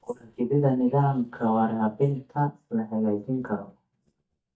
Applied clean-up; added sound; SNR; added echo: neural mask model DeepFilterNet 3.